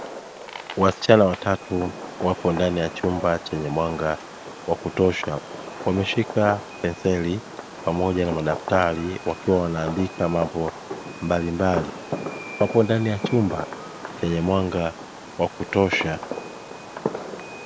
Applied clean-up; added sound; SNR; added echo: none; Fireworks; 10 dB; none.